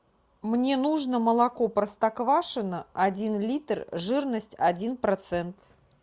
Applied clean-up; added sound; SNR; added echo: none; none; none; none.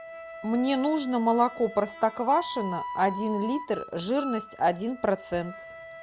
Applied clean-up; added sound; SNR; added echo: none; Wind instrument, woodwind instrument; 12 dB; none.